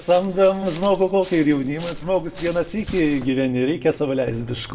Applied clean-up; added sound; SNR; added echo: none; Walk, footsteps; 18 dB; reverberation time 1.2 s.